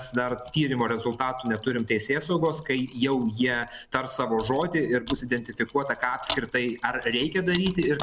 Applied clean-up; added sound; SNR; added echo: none; Mechanisms; 13 dB; none.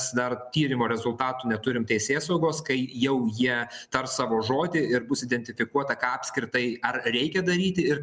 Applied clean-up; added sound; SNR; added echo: none; none; none; none.